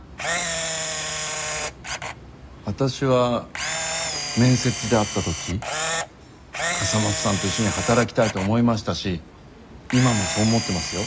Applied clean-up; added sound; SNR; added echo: none; Camera; 5 dB; none.